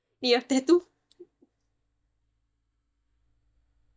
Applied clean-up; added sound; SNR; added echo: neural mask model DeepFilterNet 3.